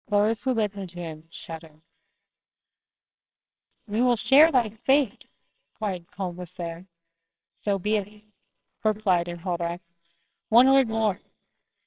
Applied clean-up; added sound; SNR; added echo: neural separator model SepFormer WHAMR!.